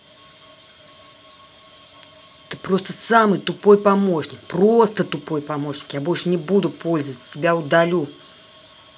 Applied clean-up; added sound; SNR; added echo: none; none; none; none.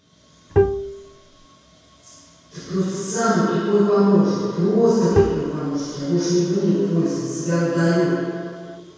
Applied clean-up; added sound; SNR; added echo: none; Bowed string instrument; 1 dB; reverberation time 2.0 s.